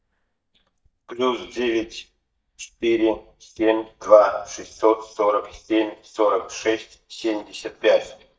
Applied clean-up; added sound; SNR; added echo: neural mask model DeepFilterNet 3.